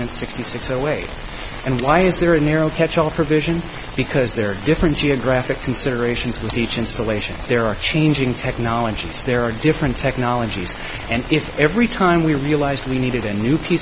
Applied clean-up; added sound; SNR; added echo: none; none; none; none.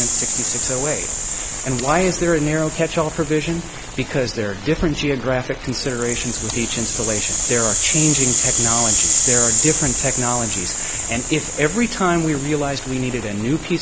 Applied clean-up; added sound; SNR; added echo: none; Rattle (instrument); 1 dB; none.